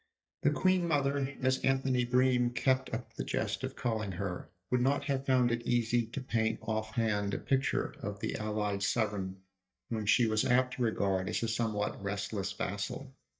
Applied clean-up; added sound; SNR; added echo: neural mask model DeepFilterNet 3.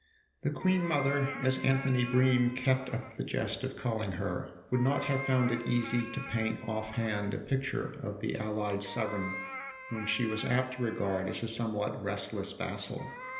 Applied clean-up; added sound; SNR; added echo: none; Meow; 13 dB; reverberation time 1.4 s.